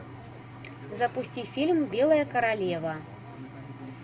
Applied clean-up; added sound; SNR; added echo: none; none; none; none.